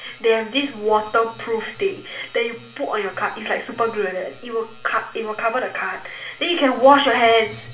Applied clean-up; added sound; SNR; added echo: none; none; none; reverberation time 0.6 s.